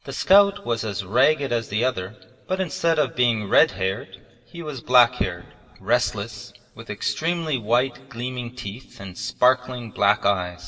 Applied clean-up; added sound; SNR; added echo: none; none; none; reverberation time 1.6 s.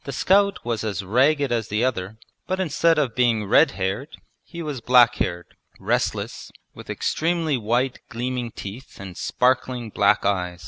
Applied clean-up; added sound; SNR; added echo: none; none; none; none.